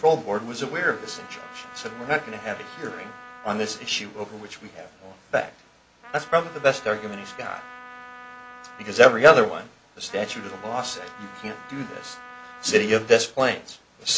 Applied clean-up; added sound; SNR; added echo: none; Trumpet; 19 dB; none.